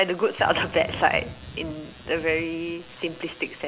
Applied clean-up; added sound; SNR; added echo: none; Thunder; 15 dB; none.